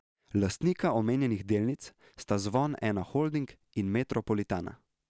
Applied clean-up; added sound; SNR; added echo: none; none; none; none.